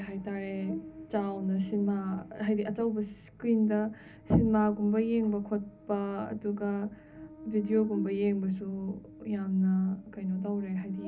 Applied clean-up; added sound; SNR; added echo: none; Buzz; 18 dB; reverberation time 0.4 s.